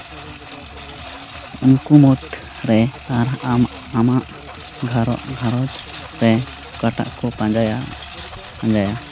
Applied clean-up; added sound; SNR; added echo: none; Engine; 17 dB; none.